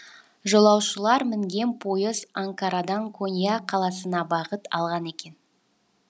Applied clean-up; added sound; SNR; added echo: none; none; none; none.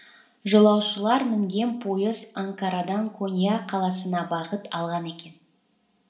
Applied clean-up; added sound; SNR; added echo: none; none; none; reverberation time 0.5 s.